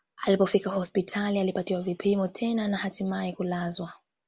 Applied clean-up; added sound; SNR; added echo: none; none; none; none.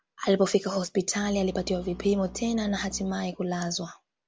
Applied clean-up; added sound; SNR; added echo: none; Bowed string instrument; 17 dB; none.